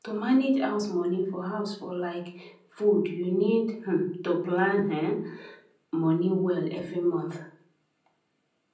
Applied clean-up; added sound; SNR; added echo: none; none; none; reverberation time 0.6 s.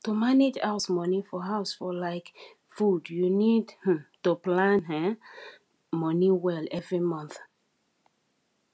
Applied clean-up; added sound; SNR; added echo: none; none; none; none.